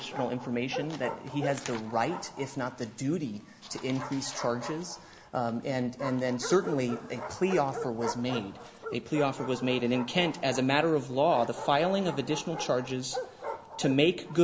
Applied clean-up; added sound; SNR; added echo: none; Bark; 11 dB; none.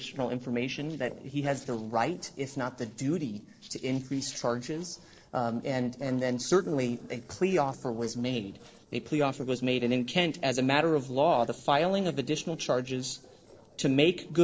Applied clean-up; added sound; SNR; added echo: neural separator model SepFormer DNS4.